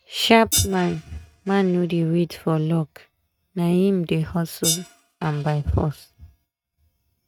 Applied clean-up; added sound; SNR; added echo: neural mask model RNNoise.